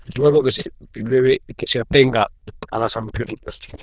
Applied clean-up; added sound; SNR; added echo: neural diffusion model UNIVERSE++.